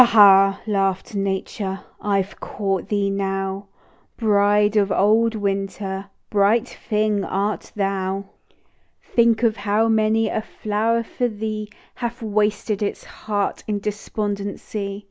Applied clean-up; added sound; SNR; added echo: none; none; none; none.